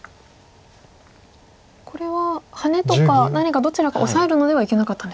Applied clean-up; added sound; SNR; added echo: none; none; none; none.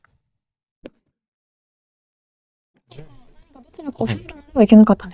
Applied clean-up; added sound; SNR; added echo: neural mask model DeepFilterNet 3.